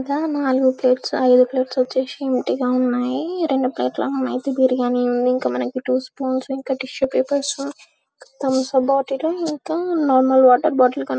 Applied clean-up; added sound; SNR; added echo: none; none; none; none.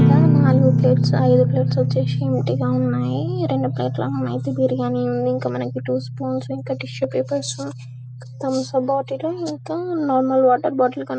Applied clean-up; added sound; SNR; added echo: none; Guitar; 0 dB; none.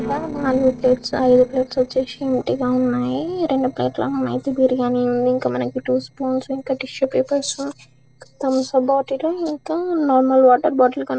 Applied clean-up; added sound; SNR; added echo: neural separator model SepFormer DNS4.